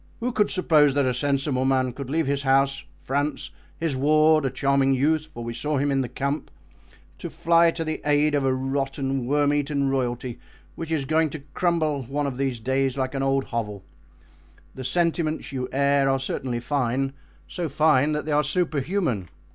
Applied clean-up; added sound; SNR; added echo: none; none; none; none.